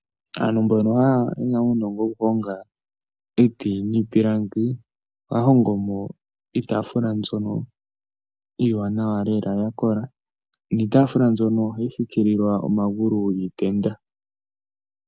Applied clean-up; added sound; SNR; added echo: none; none; none; none.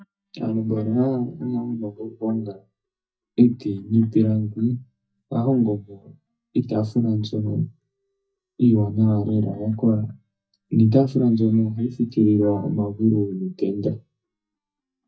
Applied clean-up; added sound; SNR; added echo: neural mask model DeepFilterNet 3.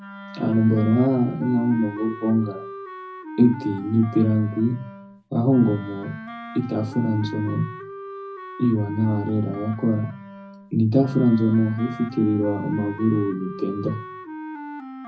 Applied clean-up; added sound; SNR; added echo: none; Wind instrument, woodwind instrument; 14 dB; reverberation time 0.4 s.